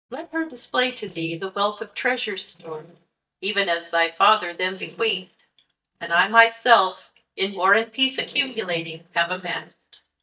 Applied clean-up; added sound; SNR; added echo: neural mask model DeepFilterNet 3.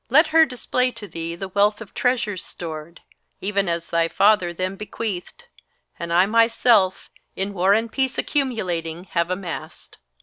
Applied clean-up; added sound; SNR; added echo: none; none; none; none.